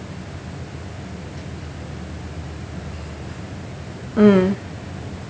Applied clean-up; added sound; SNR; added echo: none; none; none; none.